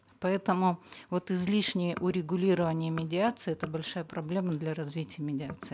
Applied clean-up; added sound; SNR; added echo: none; none; none; none.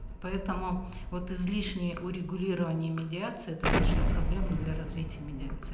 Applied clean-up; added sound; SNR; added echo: none; Explosion; -1 dB; reverberation time 0.8 s.